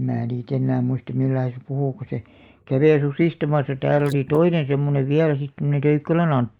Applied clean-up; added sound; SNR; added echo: neural mask model Resemble Enhance denoiser.